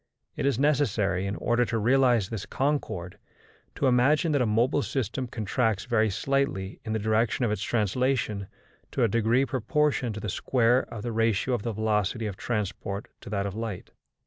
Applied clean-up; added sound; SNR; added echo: none; none; none; none.